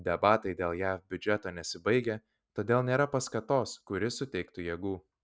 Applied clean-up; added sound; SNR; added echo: none; none; none; none.